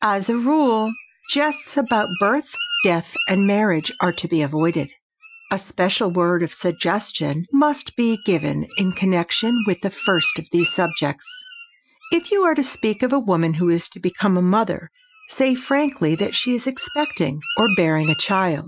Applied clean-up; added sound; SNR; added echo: classical method Wiener filter.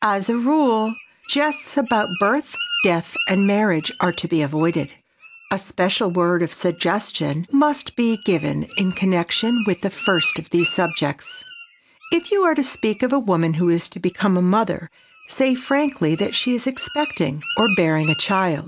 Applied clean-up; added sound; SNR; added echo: none; Bird; 13 dB; none.